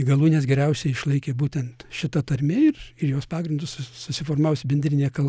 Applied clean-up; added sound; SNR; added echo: none; none; none; none.